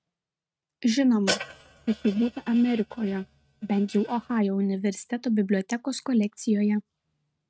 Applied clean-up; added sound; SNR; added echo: neural mask model RNNoise.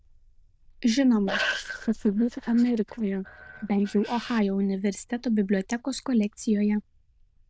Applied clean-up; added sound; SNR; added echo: neural diffusion model UNIVERSE++.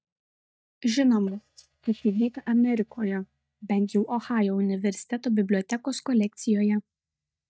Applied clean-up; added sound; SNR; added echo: neural mask model DeepFilterNet 3.